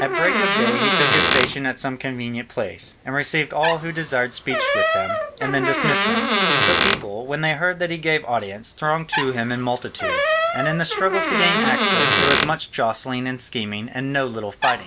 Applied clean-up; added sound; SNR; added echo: none; Door; -1 dB; none.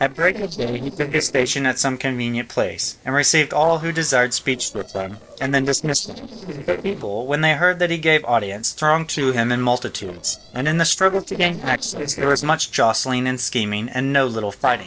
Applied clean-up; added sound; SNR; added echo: neural separator model SepFormer DNS4.